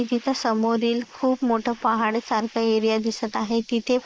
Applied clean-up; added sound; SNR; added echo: neural mask model Resemble Enhance denoiser.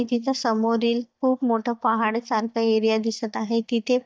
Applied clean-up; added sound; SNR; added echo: neural mask model DeepFilterNet 3.